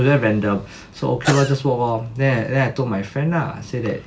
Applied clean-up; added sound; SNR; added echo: none; Sneeze / Cough; 11 dB; none.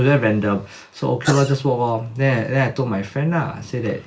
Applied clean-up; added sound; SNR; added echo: neural mask model Resemble Enhance denoiser.